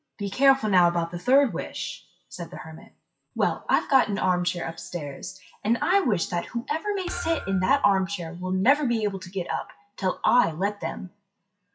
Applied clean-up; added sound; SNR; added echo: classical method WPE with log-MMSE.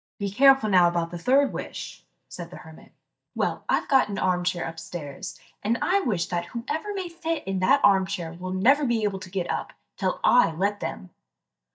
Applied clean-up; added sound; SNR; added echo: neural mask model DeepFilterNet 3.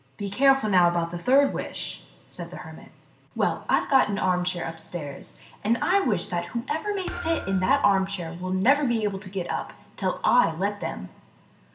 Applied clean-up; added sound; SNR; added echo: none; Thump, thud; 14 dB; reverberation time 1.2 s.